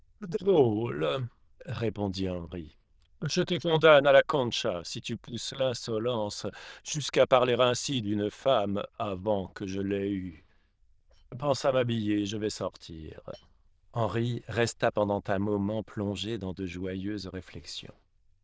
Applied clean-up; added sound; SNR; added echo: neural diffusion model UNIVERSE++.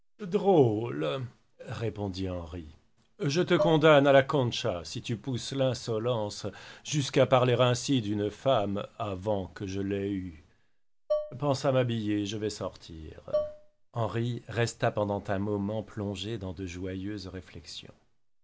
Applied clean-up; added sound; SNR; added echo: none; Dishes, pots, and pans; 6 dB; none.